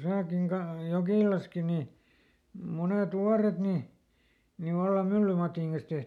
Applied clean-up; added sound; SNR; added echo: none; none; none; none.